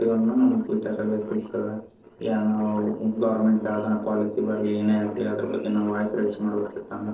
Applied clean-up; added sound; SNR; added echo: neural separator model SepFormer DNS4.